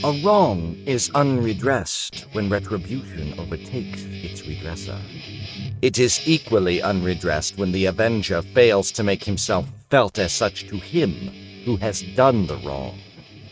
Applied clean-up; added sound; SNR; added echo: neural mask model RNNoise.